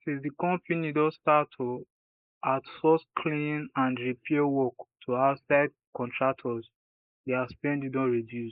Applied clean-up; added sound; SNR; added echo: neural mask model Resemble Enhance denoiser.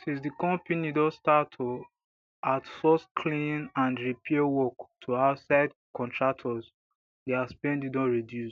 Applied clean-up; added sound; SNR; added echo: none; none; none; none.